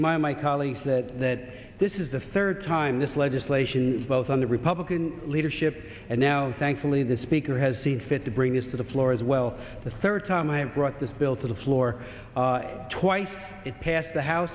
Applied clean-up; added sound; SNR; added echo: none; none; none; none.